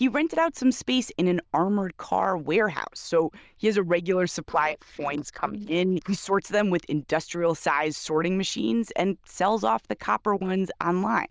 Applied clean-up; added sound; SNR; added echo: neural diffusion model UNIVERSE++.